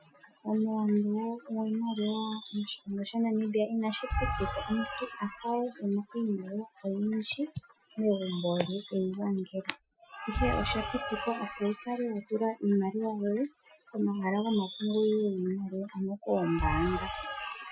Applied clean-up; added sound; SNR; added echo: classical method Wiener filter.